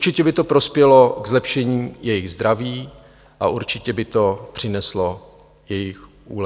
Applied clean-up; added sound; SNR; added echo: none; none; none; none.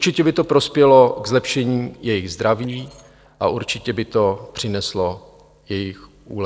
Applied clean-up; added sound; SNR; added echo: neural separator model SepFormer DNS4.